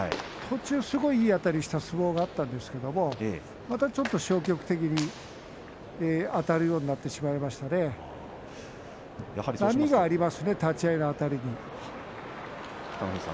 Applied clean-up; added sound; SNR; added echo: none; none; none; none.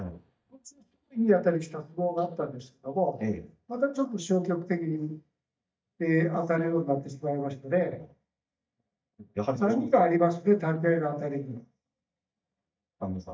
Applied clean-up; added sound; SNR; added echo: neural mask model DeepFilterNet 3.